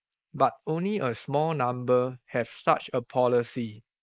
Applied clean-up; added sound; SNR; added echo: neural mask model Resemble Enhance denoiser.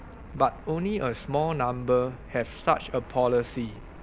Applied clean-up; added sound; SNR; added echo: none; Fixed-wing aircraft, airplane; 16 dB; none.